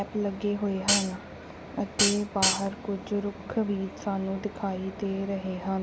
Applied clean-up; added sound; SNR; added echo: none; Hi-hat; -3 dB; none.